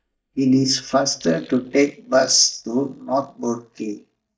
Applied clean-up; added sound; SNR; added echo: neural mask model DeepFilterNet 3.